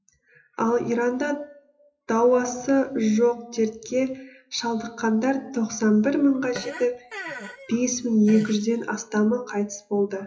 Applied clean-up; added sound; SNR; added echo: classical method WPE with log-MMSE.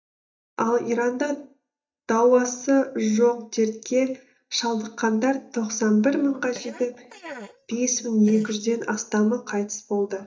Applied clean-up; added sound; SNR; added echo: neural mask model DeepFilterNet 3.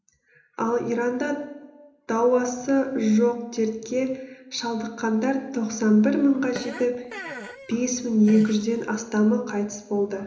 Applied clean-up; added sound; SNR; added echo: none; Fart; 16 dB; reverberation time 0.8 s.